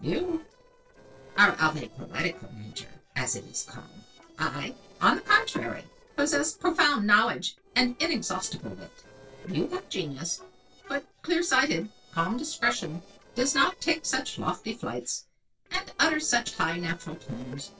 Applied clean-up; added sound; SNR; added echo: neural separator model SepFormer DNS4.